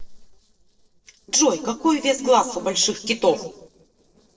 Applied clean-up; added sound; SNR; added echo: neural separator model SepFormer DNS4.